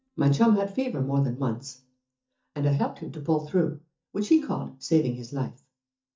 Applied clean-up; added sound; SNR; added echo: neural mask model DeepFilterNet 3.